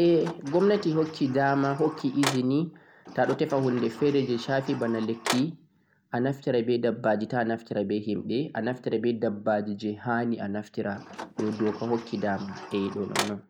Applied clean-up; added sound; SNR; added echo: none; Sliding door; 11 dB; none.